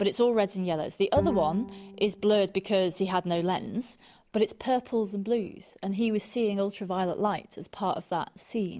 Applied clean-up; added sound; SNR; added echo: none; Bowed string instrument; 12 dB; none.